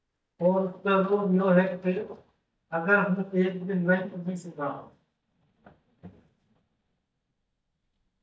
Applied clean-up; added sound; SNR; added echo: neural mask model DeepFilterNet 3.